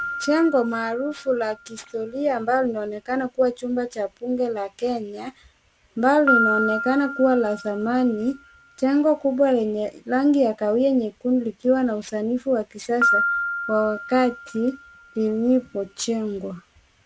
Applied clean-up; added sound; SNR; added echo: none; Piano; 8 dB; none.